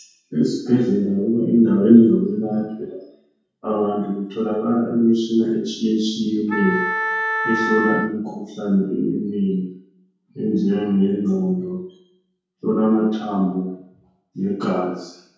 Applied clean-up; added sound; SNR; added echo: none; Wind instrument, woodwind instrument; 4 dB; reverberation time 0.6 s.